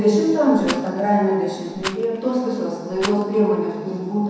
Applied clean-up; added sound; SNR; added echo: none; Rattle; 13 dB; reverberation time 0.7 s.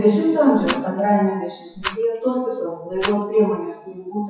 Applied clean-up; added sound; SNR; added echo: classical method WPE with log-MMSE.